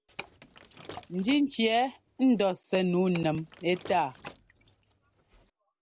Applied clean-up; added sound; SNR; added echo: none; Liquid; 18 dB; none.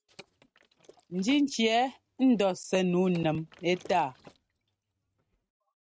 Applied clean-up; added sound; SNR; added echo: neural mask model RNNoise.